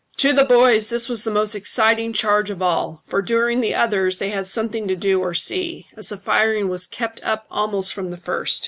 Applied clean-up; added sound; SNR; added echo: none; none; none; none.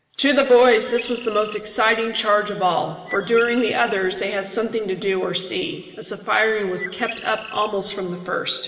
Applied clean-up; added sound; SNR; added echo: none; Bird; 15 dB; reverberation time 3.0 s.